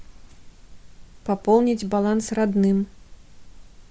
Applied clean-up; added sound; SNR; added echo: none; none; none; none.